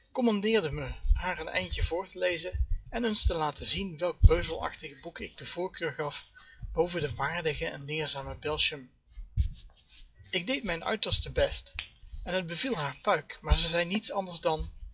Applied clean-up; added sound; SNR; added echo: classical method WPE with log-MMSE.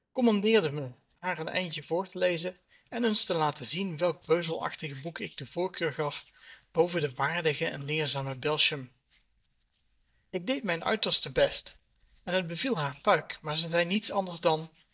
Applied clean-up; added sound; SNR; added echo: neural mask model DeepFilterNet 3.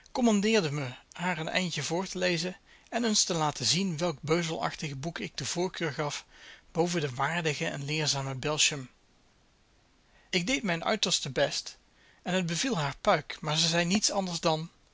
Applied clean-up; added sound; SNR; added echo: none; none; none; none.